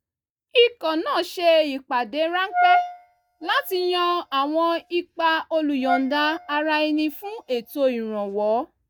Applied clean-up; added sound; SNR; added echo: neural mask model DeepFilterNet 3.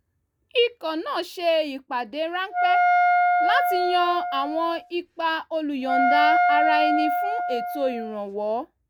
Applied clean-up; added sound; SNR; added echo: none; Wind instrument, woodwind instrument; -4 dB; none.